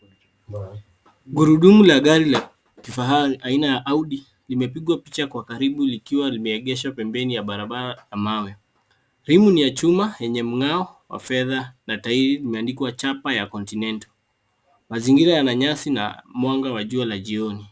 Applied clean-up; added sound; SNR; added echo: none; none; none; none.